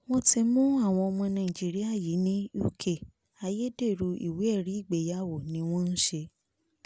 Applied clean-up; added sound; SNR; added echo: none; none; none; none.